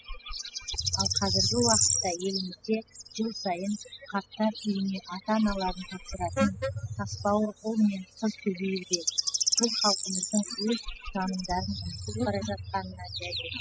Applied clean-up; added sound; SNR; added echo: classical method spectral subtraction.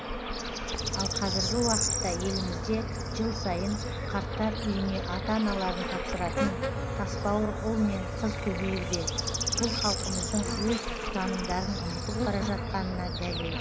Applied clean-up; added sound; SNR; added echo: none; Engine starting / Car + Bird / Insect; -1 dB; none.